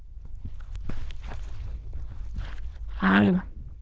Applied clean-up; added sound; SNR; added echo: neural diffusion model UNIVERSE++.